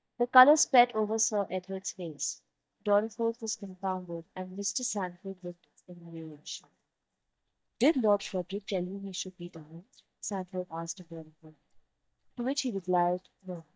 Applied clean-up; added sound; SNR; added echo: neural mask model DeepFilterNet 3.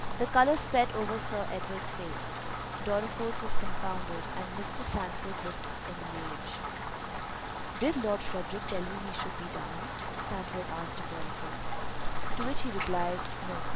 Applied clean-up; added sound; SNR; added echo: none; Rain; -2 dB; none.